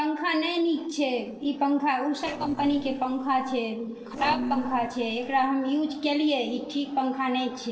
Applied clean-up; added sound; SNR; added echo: neural separator model SepFormer DNS4.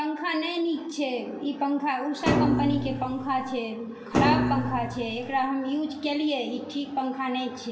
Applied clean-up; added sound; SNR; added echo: none; Thump, thud; -1 dB; reverberation time 0.2 s.